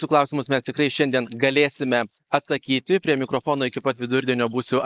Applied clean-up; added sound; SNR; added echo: neural mask model Resemble Enhance denoiser.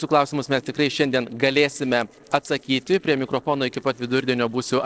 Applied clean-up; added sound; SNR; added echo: neural separator model SepFormer DNS4.